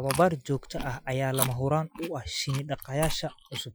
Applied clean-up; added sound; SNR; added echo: classical method Wiener filter.